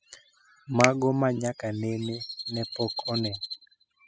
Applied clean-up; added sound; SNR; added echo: classical method spectral subtraction.